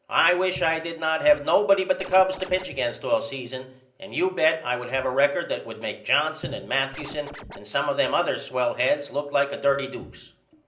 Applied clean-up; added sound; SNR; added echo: none; Scratching (performance technique); 15 dB; reverberation time 0.5 s.